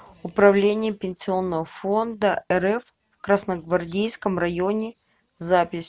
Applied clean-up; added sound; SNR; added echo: none; none; none; none.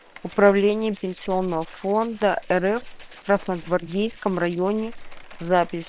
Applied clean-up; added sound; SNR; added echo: neural separator model SepFormer WHAM!.